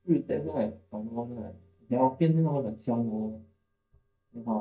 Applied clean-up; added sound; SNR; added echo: neural mask model DeepFilterNet 3.